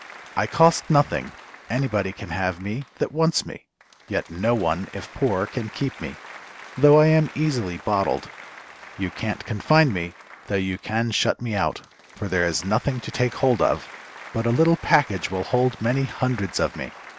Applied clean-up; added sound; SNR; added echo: none; Applause; 19 dB; none.